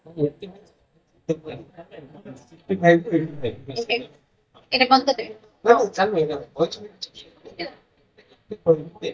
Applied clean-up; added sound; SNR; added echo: neural mask model DeepFilterNet 3.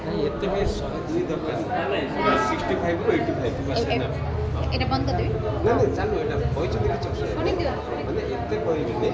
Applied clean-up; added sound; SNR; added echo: none; none; none; none.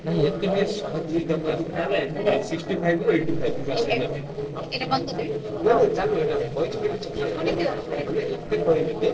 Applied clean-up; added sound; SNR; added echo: neural separator model SepFormer DNS4.